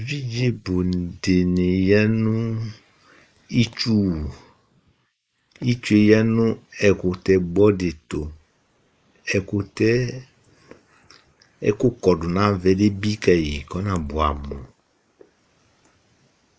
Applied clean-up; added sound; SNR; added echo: neural mask model Resemble Enhance denoiser.